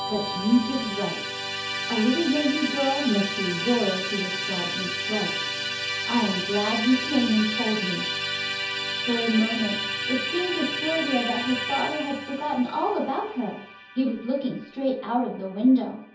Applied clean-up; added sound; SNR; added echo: none; Musical instrument; 4 dB; reverberation time 0.5 s.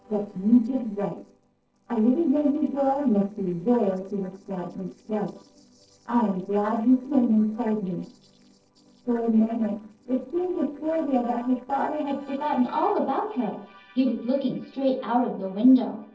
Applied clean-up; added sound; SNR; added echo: neural separator model SepFormer DNS4.